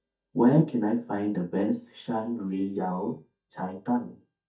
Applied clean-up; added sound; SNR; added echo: neural mask model DeepFilterNet 3.